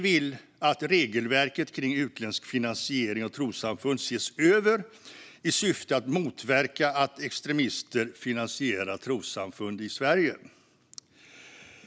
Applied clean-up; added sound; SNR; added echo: none; none; none; none.